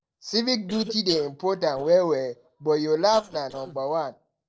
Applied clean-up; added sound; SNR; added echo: neural separator model SepFormer DNS4.